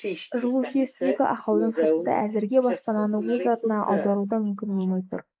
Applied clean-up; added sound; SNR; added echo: neural mask model Resemble Enhance denoiser.